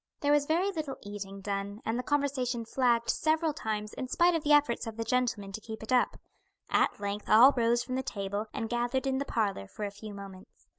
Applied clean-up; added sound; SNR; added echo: none; none; none; none.